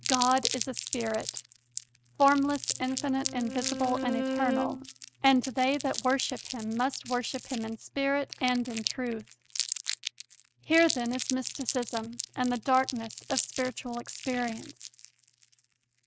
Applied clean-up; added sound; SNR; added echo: neural mask model RNNoise.